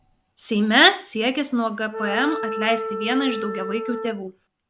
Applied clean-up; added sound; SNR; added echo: none; Wind instrument, woodwind instrument; 7 dB; none.